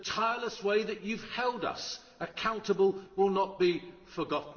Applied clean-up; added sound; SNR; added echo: none; none; none; reverberation time 2.9 s.